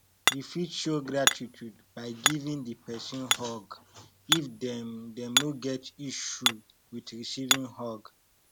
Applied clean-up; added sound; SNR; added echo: none; Hammer; -2 dB; none.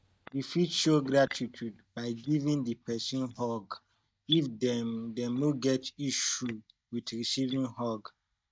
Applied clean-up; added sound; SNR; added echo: neural mask model DeepFilterNet 3.